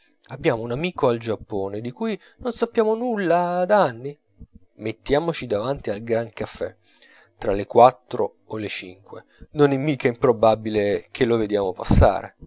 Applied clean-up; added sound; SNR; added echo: none; none; none; none.